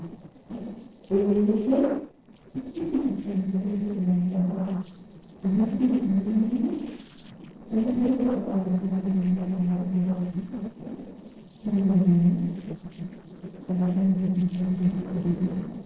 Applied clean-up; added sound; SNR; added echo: neural separator model SepFormer DNS4.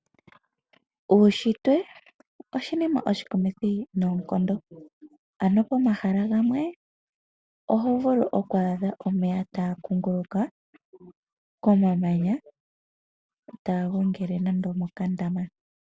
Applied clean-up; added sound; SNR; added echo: none; none; none; none.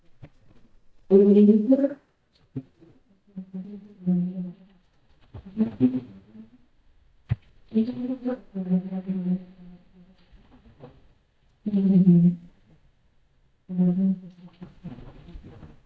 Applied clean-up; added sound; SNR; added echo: neural mask model DeepFilterNet 3.